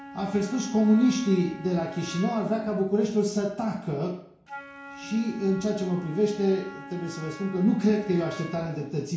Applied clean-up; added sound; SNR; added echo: none; Wind instrument, woodwind instrument; 17 dB; reverberation time 0.6 s.